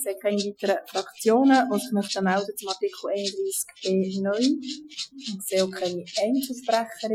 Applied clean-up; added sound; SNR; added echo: classical method Wiener filter.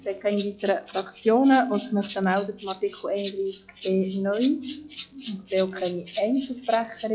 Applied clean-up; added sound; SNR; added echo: classical method log-MMSE.